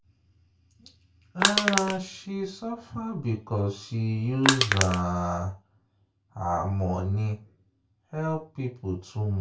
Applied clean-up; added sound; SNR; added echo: none; Crushing; -5 dB; reverberation time 0.2 s.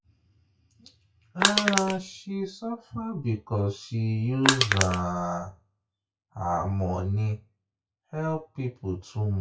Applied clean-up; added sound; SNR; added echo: classical method WPE with log-MMSE.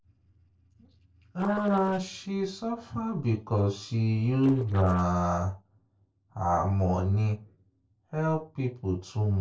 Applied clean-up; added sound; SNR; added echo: neural separator model SepFormer DNS4.